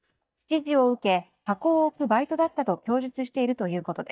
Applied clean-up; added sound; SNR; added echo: neural mask model DeepFilterNet 3.